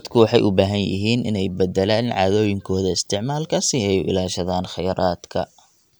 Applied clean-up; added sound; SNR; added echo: none; none; none; none.